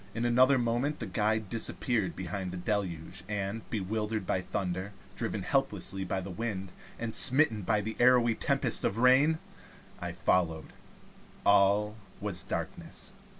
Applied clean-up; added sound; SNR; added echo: none; none; none; none.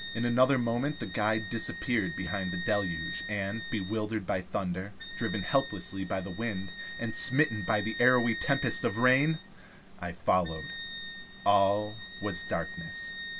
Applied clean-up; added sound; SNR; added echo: none; Wind instrument, woodwind instrument; 11 dB; none.